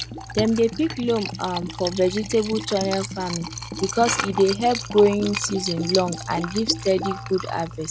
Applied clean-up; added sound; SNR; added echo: none; Liquid; 8 dB; none.